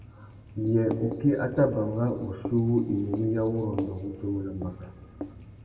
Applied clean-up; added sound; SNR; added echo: none; Writing; 8 dB; reverberation time 1.3 s.